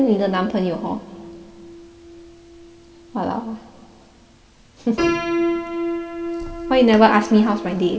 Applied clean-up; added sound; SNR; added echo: none; Piano; 7 dB; reverberation time 2.2 s.